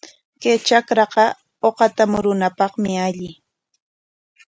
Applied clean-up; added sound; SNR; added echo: none; none; none; none.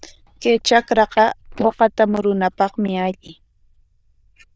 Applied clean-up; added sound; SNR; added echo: neural diffusion model UNIVERSE++.